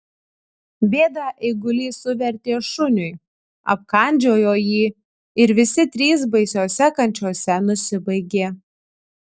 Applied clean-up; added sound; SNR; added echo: none; none; none; none.